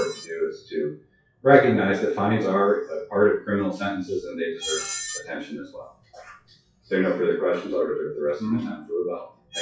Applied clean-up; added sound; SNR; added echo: classical method WPE with log-MMSE.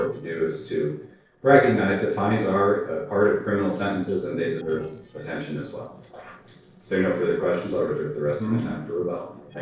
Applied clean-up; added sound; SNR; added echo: neural separator model SepFormer DNS4.